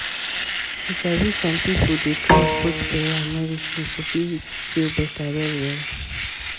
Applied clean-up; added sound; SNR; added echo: none; Bowed string instrument + Domestic sounds, home sounds; -1 dB; none.